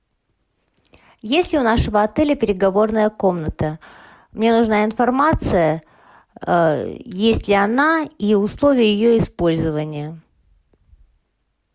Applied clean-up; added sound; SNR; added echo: none; none; none; none.